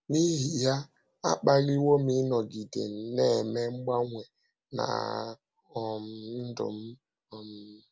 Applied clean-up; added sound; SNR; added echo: none; none; none; none.